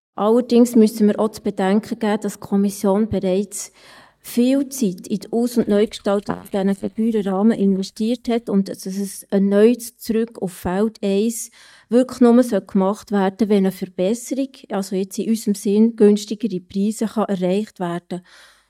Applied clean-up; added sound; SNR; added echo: neural mask model DeepFilterNet 3.